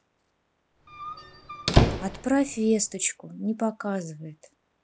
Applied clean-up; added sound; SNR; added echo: none; Squeak; -2 dB; none.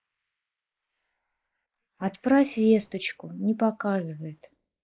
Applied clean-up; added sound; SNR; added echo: neural mask model Resemble Enhance denoiser.